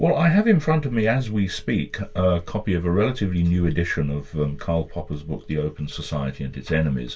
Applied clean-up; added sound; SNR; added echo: none; Telephone; 19 dB; reverberation time 0.1 s.